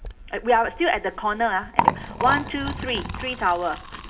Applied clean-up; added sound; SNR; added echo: none; Liquid; 5 dB; reverberation time 0.3 s.